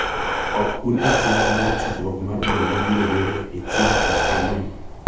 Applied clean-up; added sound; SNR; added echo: none; Breathing; -2 dB; reverberation time 0.8 s.